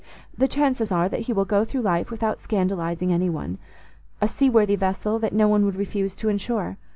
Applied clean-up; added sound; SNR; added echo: none; none; none; none.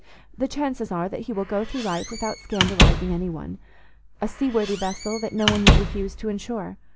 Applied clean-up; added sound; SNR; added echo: none; Squeak / Slam; -4 dB; none.